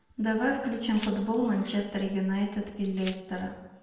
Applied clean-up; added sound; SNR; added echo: none; Glass; 15 dB; reverberation time 0.7 s.